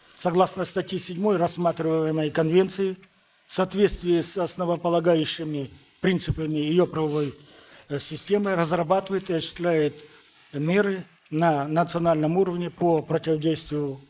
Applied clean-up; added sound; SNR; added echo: neural mask model Resemble Enhance denoiser.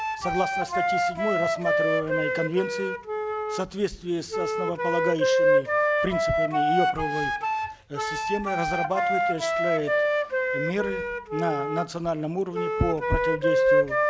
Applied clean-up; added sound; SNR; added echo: none; Wind instrument, woodwind instrument; -5 dB; none.